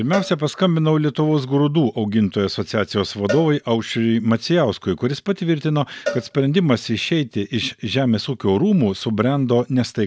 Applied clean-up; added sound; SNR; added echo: none; Cowbell; 16 dB; none.